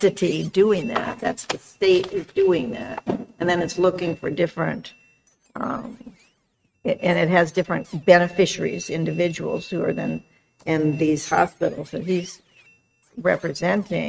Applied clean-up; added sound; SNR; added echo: neural mask model RNNoise.